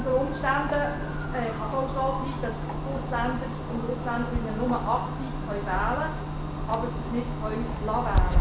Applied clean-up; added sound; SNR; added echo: none; Clock; -1 dB; reverberation time 0.8 s.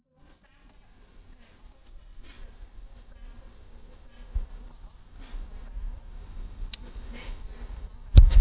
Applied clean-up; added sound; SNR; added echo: neural mask model DeepFilterNet 3.